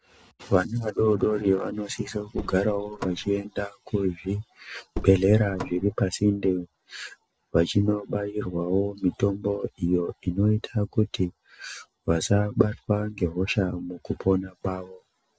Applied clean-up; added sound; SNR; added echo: neural separator model SepFormer DNS4.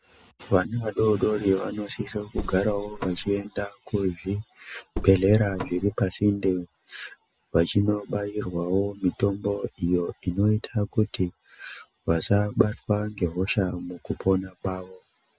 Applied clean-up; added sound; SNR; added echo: none; Car; 8 dB; none.